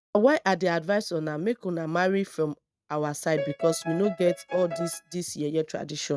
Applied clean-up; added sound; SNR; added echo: neural mask model RNNoise.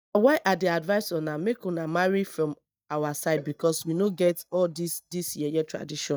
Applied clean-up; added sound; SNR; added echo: neural mask model DeepFilterNet 3.